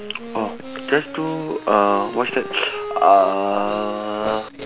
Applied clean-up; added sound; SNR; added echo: none; Wind instrument, woodwind instrument; 13 dB; none.